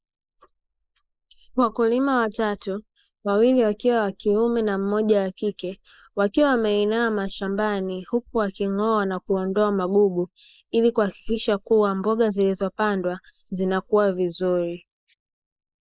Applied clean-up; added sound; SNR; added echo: neural mask model Resemble Enhance denoiser.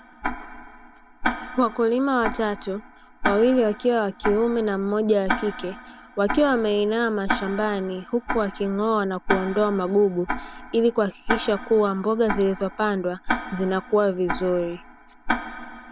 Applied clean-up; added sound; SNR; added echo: none; Tick-tock; 8 dB; none.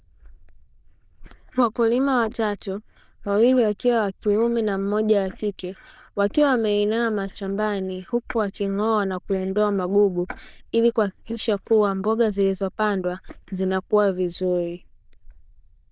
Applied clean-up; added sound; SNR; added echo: neural diffusion model UNIVERSE++.